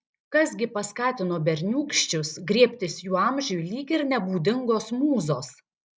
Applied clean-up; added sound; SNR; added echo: none; none; none; none.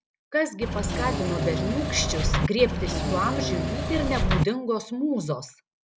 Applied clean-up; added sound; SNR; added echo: none; Engine / Mechanisms; -2 dB; none.